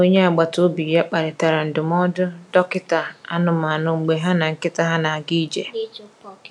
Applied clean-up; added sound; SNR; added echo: none; none; none; none.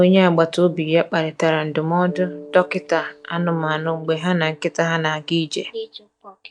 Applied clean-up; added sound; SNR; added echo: neural mask model DeepFilterNet 3.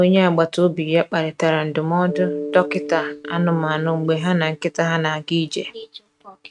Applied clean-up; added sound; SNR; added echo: neural mask model RNNoise.